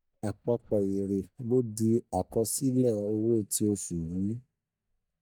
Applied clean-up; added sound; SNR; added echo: neural mask model DeepFilterNet 3.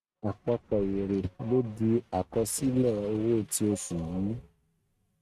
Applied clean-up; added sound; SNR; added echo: neural mask model RNNoise.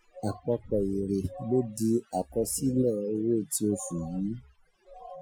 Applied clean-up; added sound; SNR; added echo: classical method Wiener filter.